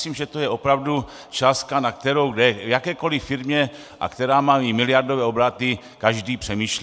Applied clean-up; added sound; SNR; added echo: none; none; none; none.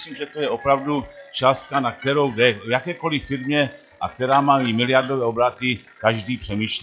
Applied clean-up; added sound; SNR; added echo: classical method log-MMSE.